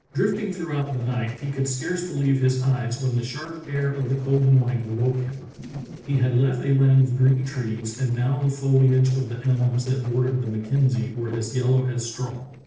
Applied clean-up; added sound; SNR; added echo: neural separator model SepFormer DNS4.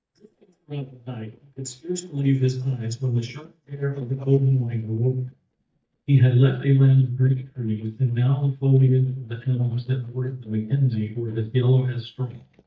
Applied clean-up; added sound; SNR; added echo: neural mask model DeepFilterNet 3.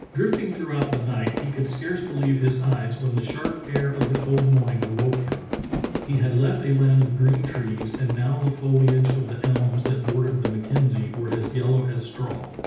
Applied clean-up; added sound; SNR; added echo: none; Fire / Fireworks; 10 dB; reverberation time 0.8 s.